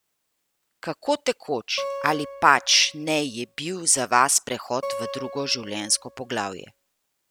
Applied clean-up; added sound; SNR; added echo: none; Acoustic guitar; 11 dB; none.